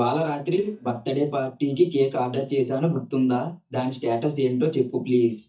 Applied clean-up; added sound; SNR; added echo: neural mask model DeepFilterNet 3.